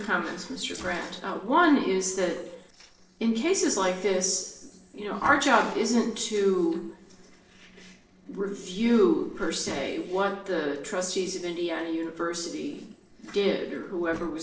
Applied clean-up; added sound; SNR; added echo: neural separator model SepFormer DNS4.